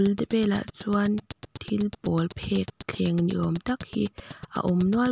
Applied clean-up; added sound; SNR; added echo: none; Tick-tock; 2 dB; none.